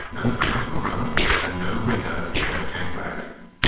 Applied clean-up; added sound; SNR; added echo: neural separator model SepFormer WHAMR!.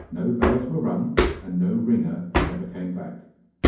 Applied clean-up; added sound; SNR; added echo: none; Hammer; 1 dB; reverberation time 0.9 s.